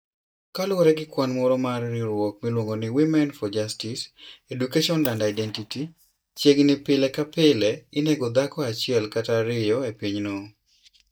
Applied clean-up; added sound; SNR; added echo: neural mask model DeepFilterNet 3.